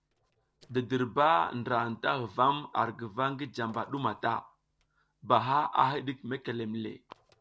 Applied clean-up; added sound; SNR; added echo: neural separator model SepFormer DNS4.